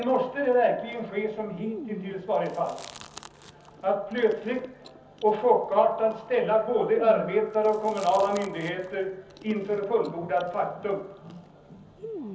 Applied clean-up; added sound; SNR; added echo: none; Chewing, mastication; 18 dB; reverberation time 0.7 s.